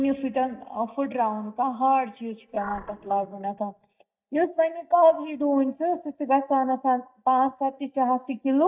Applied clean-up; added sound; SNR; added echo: neural mask model DeepFilterNet 3.